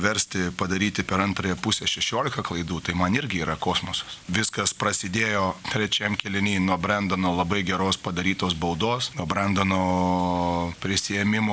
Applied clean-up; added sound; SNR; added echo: none; none; none; none.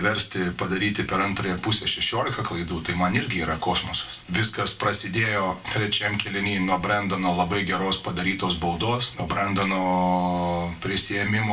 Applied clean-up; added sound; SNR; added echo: none; none; none; reverberation time 0.2 s.